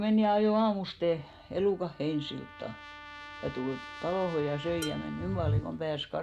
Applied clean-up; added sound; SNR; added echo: none; Dishes, pots, and pans + Trumpet; 17 dB; none.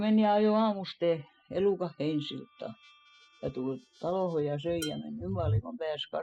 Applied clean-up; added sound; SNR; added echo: classical method spectral subtraction.